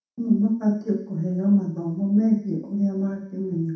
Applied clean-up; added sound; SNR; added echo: none; none; none; reverberation time 0.7 s.